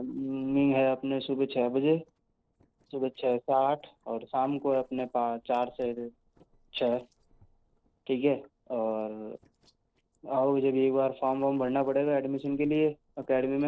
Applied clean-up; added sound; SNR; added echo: neural separator model SepFormer DNS4.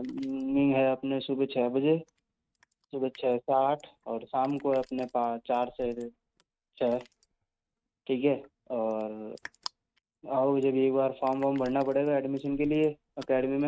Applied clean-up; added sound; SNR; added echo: neural mask model RNNoise.